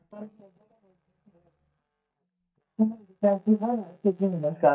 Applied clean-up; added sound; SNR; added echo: neural mask model DeepFilterNet 3.